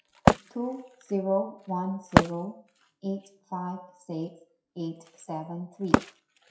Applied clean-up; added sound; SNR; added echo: classical method WPE with log-MMSE.